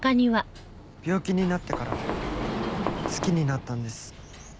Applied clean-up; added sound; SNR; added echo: none; Knock + Sliding door; 6 dB; none.